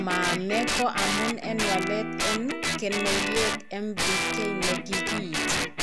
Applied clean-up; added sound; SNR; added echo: none; Guitar; -2 dB; none.